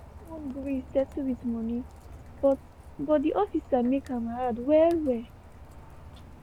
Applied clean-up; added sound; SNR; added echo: none; Rain; 17 dB; none.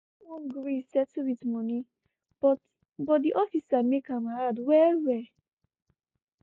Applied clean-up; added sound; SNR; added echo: none; none; none; none.